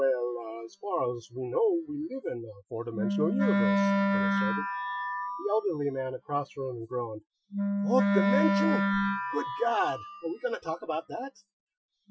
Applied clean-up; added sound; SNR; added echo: classical method Wiener filter.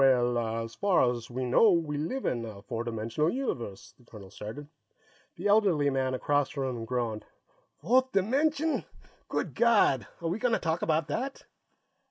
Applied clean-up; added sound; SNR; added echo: none; none; none; none.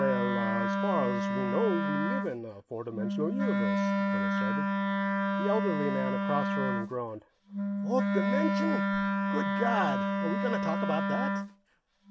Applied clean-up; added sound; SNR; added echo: none; Wind instrument, woodwind instrument; -4 dB; none.